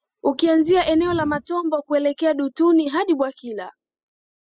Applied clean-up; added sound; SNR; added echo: classical method spectral subtraction.